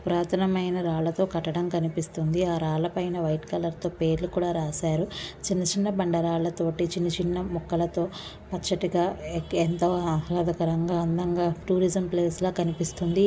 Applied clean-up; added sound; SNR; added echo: none; none; none; none.